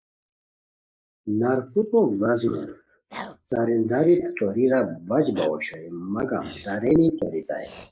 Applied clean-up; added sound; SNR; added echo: neural mask model Resemble Enhance denoiser.